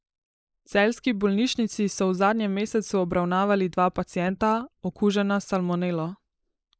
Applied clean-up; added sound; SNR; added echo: neural mask model Resemble Enhance denoiser.